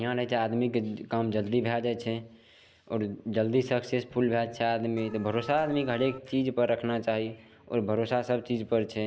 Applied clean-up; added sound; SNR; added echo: none; Drum + Alarm; 20 dB; none.